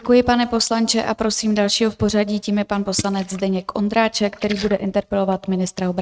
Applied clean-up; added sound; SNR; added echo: neural mask model RNNoise.